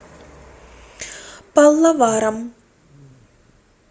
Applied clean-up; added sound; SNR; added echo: none; none; none; none.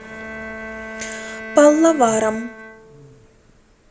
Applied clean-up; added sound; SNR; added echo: none; Bowed string instrument; 14 dB; none.